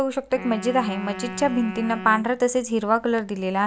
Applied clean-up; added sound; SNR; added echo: none; Wind instrument, woodwind instrument; 13 dB; none.